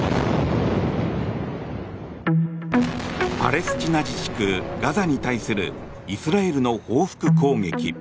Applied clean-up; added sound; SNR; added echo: none; Growling; 15 dB; none.